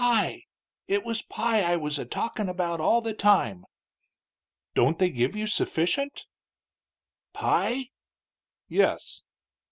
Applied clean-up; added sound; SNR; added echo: none; none; none; none.